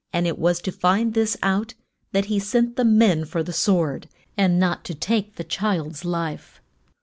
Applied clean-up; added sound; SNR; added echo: none; none; none; none.